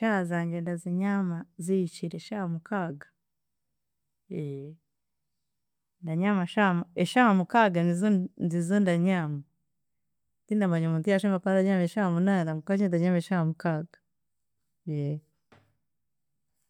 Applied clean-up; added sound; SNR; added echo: none; none; none; none.